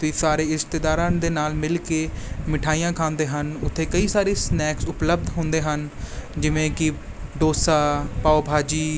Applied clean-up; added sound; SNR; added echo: none; none; none; none.